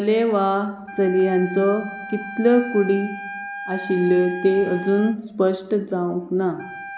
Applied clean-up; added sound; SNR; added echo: none; Wind instrument, woodwind instrument; 14 dB; none.